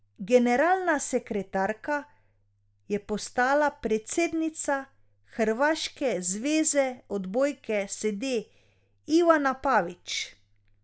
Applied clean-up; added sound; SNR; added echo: none; none; none; none.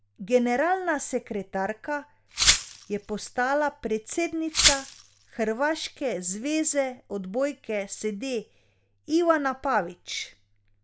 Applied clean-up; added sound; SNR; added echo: none; Glass; -2 dB; none.